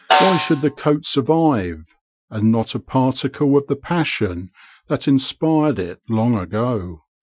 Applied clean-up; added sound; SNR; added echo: classical method Wiener filter.